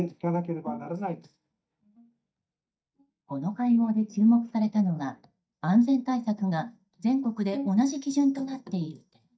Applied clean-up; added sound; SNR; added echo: neural mask model DeepFilterNet 3.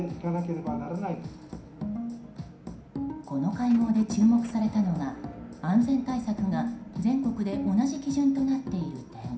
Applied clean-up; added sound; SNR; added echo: none; Motor vehicle (road) / Engine; 19 dB; reverberation time 0.5 s.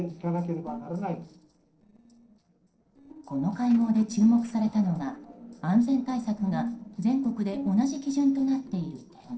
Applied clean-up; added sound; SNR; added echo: neural separator model SepFormer DNS4.